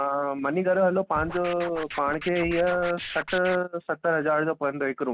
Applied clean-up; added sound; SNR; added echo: none; Scratching (performance technique); 12 dB; none.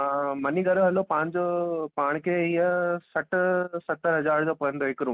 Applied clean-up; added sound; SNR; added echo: none; none; none; none.